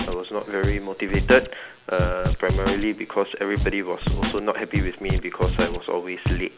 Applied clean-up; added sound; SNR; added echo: none; Scratching (performance technique); 1 dB; none.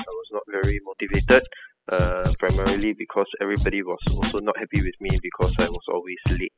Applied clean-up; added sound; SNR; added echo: classical method spectral subtraction.